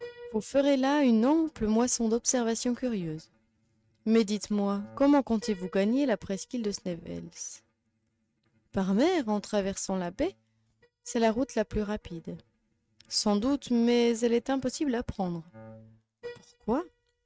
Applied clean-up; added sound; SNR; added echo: neural mask model RNNoise.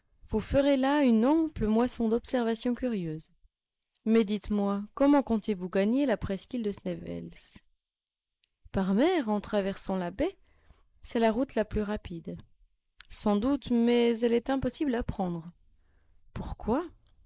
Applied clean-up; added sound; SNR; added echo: neural mask model Resemble Enhance denoiser.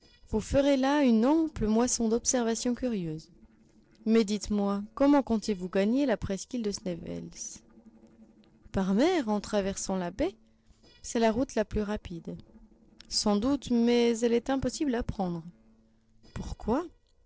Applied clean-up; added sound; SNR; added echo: neural separator model SepFormer DNS4.